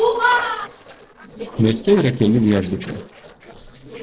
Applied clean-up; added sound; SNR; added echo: neural separator model SepFormer DNS4.